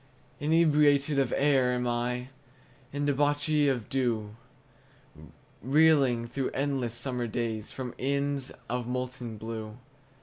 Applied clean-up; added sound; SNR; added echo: none; none; none; none.